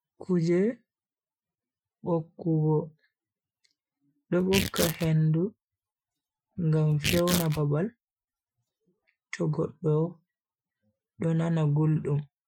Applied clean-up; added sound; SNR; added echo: classical method Wiener filter.